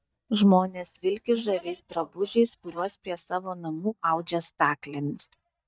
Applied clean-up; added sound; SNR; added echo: neural mask model DeepFilterNet 3.